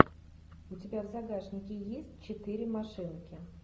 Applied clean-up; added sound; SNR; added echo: none; none; none; none.